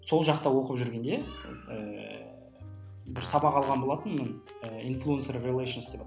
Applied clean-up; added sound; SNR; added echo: none; Fart; 20 dB; none.